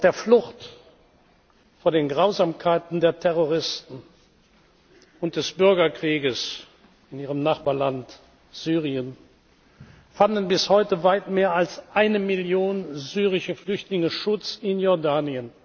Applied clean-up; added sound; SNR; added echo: none; none; none; none.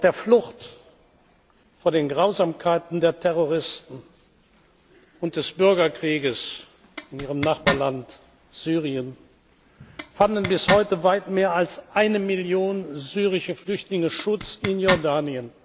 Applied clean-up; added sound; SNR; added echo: none; Zipper (clothing); 6 dB; none.